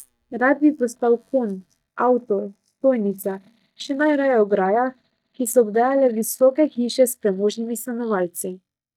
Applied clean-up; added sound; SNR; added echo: neural mask model DeepFilterNet 3.